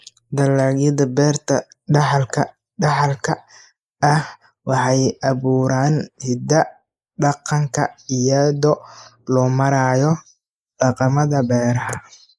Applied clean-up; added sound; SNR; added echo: neural mask model Resemble Enhance denoiser.